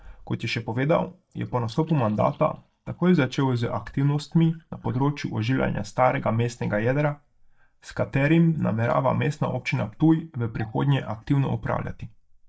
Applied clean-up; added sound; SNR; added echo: neural mask model DeepFilterNet 3.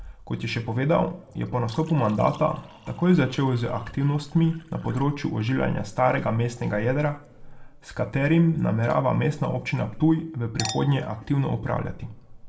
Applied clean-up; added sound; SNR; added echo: none; Chink, clink; 18 dB; reverberation time 0.4 s.